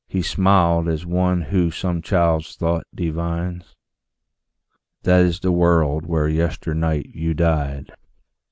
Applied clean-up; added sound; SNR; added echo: none; none; none; none.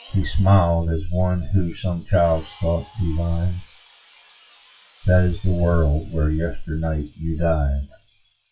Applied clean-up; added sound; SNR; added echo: classical method WPE with log-MMSE.